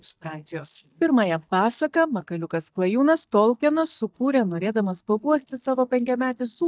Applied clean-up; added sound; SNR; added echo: neural mask model DeepFilterNet 3.